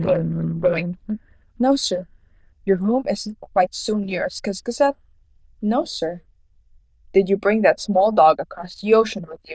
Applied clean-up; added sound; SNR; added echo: neural diffusion model UNIVERSE++.